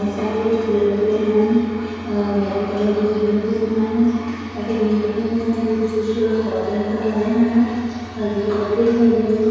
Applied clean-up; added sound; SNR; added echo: none; none; none; reverberation time 1.9 s.